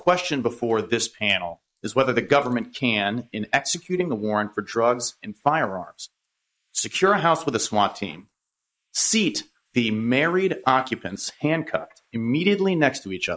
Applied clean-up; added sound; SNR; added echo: neural mask model Resemble Enhance denoiser.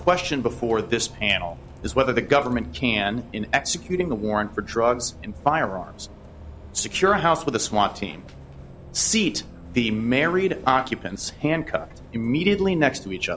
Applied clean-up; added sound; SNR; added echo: none; Bus; 17 dB; none.